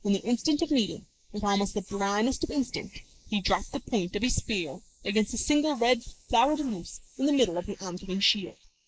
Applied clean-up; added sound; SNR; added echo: neural mask model Resemble Enhance denoiser.